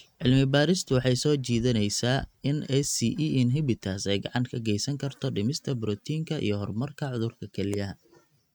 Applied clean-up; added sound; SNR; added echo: neural mask model RNNoise.